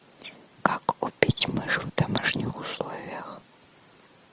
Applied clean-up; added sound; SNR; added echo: none; none; none; none.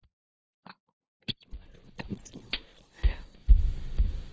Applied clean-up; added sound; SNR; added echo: neural mask model DeepFilterNet 3.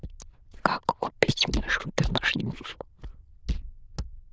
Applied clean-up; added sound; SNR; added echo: neural diffusion model UNIVERSE++.